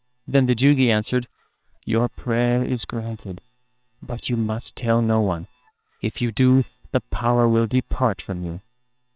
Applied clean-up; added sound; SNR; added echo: neural separator model SepFormer WHAM!.